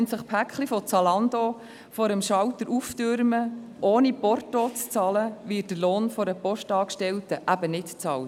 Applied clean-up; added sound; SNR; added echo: none; none; none; none.